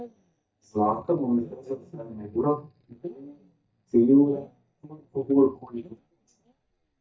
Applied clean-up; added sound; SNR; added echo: neural mask model DeepFilterNet 3.